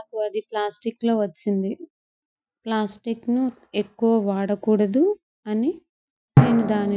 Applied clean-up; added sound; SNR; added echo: classical method Wiener filter.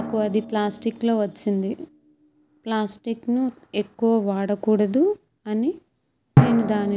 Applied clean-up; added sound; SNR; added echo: none; Drum; 5 dB; none.